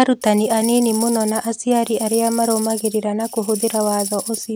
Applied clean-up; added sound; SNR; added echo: none; Tambourine; 10 dB; none.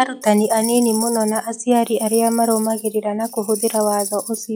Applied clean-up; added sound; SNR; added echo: classical method log-MMSE.